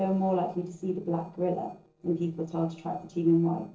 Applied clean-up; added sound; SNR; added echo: neural separator model SepFormer DNS4.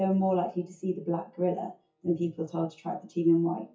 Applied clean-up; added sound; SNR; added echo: classical method WPE with log-MMSE.